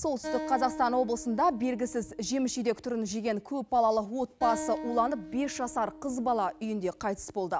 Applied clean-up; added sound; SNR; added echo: none; Acoustic guitar; 13 dB; none.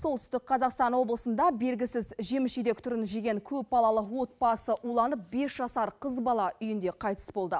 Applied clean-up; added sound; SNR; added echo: none; none; none; none.